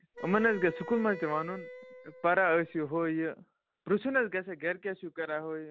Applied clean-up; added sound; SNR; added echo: none; Wind instrument, woodwind instrument; 14 dB; none.